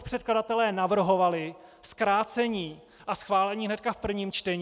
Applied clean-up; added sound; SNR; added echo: none; none; none; none.